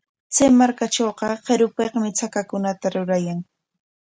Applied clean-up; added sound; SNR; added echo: none; none; none; none.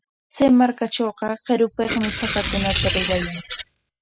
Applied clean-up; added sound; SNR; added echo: classical method spectral subtraction.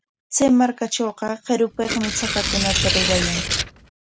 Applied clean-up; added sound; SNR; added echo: none; Tearing; 0 dB; none.